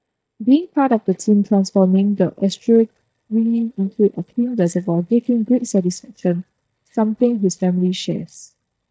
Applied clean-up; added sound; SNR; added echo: neural mask model DeepFilterNet 3.